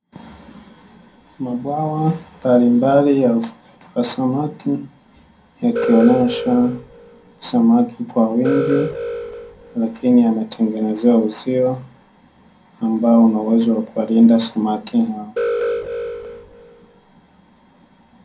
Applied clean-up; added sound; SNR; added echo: none; Alarm; 7 dB; reverberation time 0.2 s.